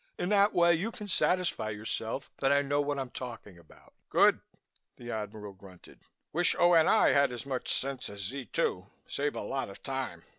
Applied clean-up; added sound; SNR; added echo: none; none; none; none.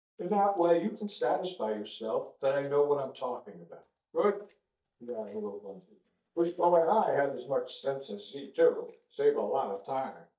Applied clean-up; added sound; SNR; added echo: neural mask model DeepFilterNet 3.